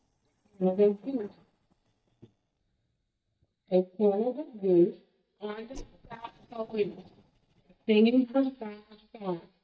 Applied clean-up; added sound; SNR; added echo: neural mask model DeepFilterNet 3.